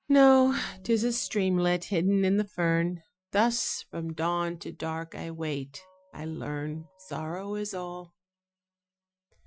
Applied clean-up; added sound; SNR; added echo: classical method Wiener filter.